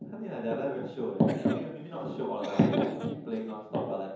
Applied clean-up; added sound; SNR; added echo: none; Cough; 12 dB; reverberation time 0.9 s.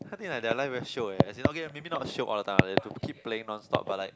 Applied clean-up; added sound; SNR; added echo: none; none; none; none.